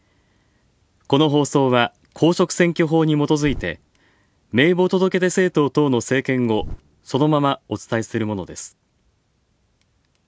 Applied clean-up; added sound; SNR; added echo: none; Bird; 18 dB; none.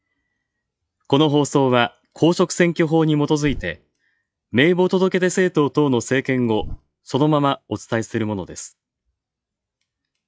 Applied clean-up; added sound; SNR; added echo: classical method log-MMSE.